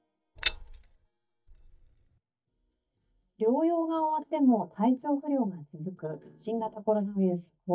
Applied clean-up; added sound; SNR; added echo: neural mask model DeepFilterNet 3.